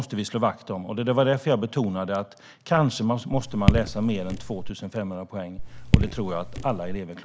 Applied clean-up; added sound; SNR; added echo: none; Raindrop / Drip; -1 dB; none.